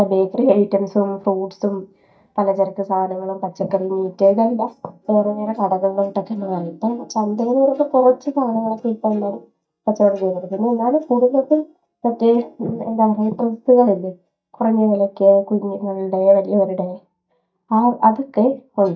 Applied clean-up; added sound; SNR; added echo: neural mask model DeepFilterNet 3.